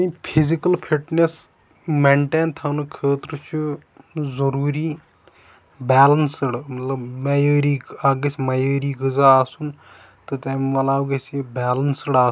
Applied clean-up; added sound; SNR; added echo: none; none; none; none.